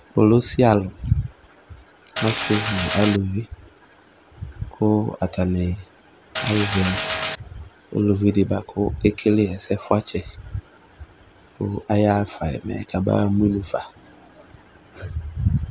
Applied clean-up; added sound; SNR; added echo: none; Mechanisms; 4 dB; none.